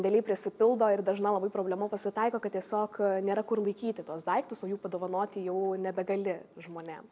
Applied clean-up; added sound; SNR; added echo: none; none; none; none.